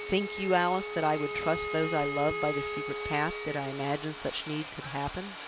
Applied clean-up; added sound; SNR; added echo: none; Wind instrument, woodwind instrument + Sawing; 5 dB; none.